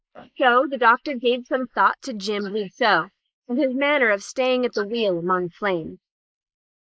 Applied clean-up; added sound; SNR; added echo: neural mask model Resemble Enhance denoiser.